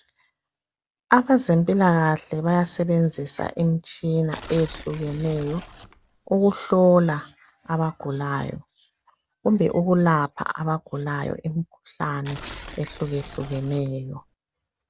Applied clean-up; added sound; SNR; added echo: none; Tearing; 16 dB; none.